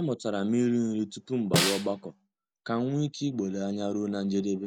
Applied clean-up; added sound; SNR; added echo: none; Snare drum; 2 dB; none.